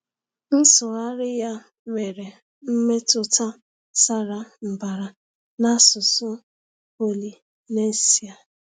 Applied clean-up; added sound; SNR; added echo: none; none; none; none.